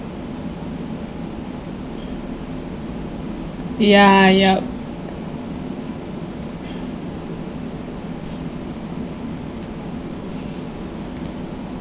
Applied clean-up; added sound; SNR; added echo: none; none; none; none.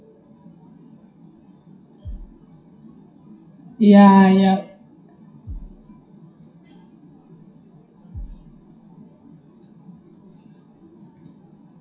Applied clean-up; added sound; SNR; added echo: classical method WPE with log-MMSE.